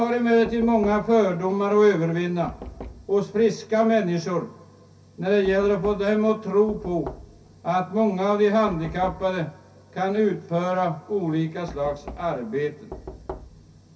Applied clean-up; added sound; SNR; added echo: none; Knock; 19 dB; reverberation time 0.3 s.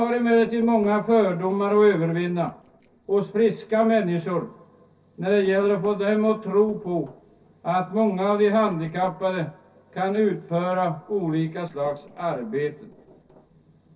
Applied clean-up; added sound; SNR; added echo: neural separator model SepFormer DNS4.